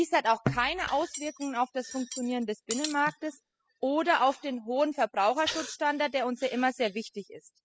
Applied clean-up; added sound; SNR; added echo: classical method spectral subtraction.